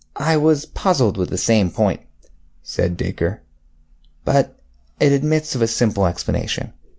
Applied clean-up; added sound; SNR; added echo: none; none; none; none.